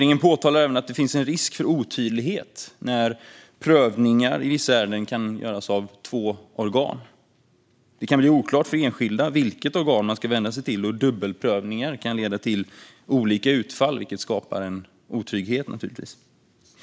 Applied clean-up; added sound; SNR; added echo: none; none; none; none.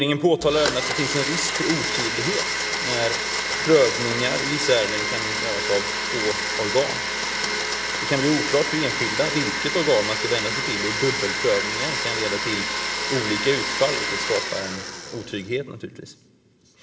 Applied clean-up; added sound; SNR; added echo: none; Domestic sounds, home sounds; 1 dB; reverberation time 1.7 s.